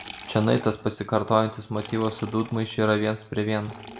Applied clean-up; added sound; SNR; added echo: none; Liquid; 17 dB; reverberation time 0.4 s.